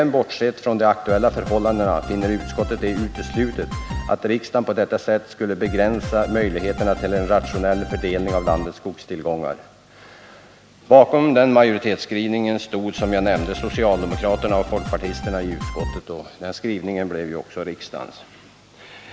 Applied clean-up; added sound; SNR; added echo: none; Drum kit; 8 dB; none.